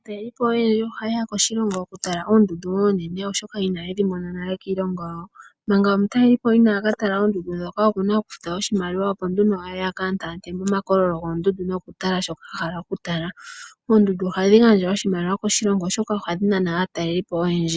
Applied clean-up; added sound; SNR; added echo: none; none; none; none.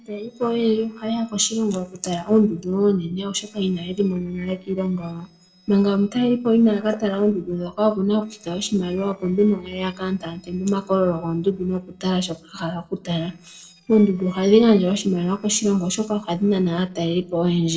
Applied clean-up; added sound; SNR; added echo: neural separator model SepFormer DNS4.